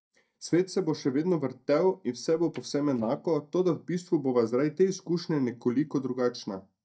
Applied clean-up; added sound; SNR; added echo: neural mask model DeepFilterNet 3.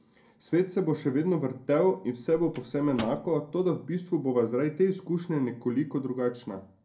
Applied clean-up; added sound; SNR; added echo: none; Microwave oven; 18 dB; reverberation time 0.2 s.